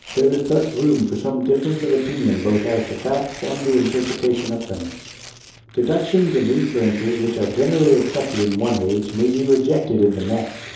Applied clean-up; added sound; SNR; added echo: none; Tearing; 17 dB; reverberation time 2.8 s.